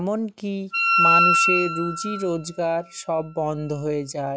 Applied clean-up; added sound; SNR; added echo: classical method log-MMSE.